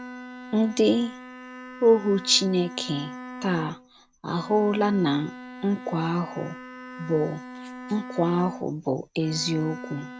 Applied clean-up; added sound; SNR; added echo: none; Bowed string instrument; 14 dB; none.